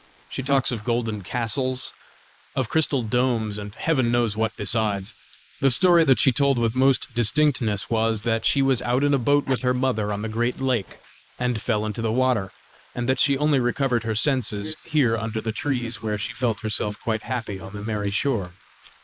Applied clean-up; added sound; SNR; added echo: neural mask model Resemble Enhance denoiser.